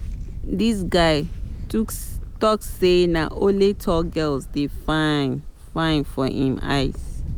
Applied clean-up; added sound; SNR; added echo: none; Camera; 9 dB; none.